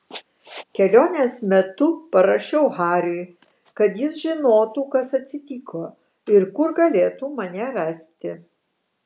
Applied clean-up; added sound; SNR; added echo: none; none; none; none.